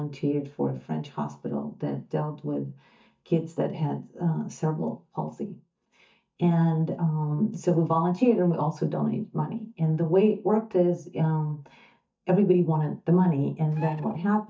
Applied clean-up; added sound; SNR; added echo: neural mask model DeepFilterNet 3.